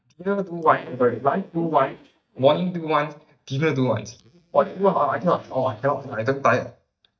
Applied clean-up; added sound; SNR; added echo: neural mask model DeepFilterNet 3.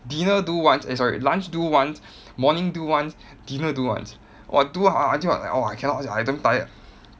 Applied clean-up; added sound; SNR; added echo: none; none; none; none.